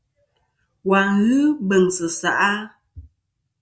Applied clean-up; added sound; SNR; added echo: none; none; none; none.